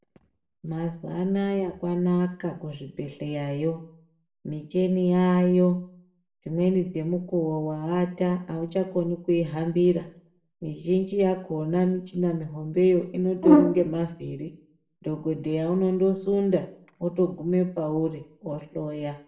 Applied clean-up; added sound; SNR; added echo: none; Brass instrument; -5 dB; reverberation time 0.4 s.